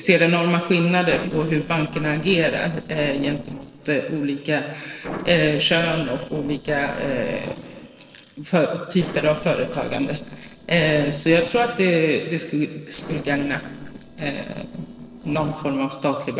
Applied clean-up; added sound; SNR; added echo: neural separator model SepFormer DNS4.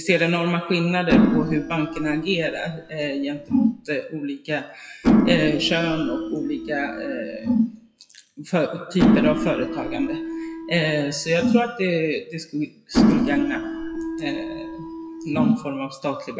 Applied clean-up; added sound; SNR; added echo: classical method WPE with log-MMSE.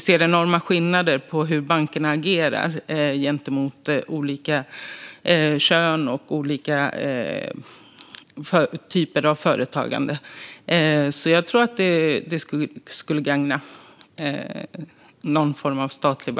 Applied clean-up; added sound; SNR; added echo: none; none; none; none.